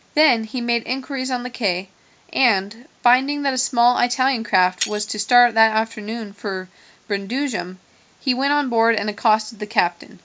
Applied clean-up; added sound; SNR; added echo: none; Shatter; 14 dB; none.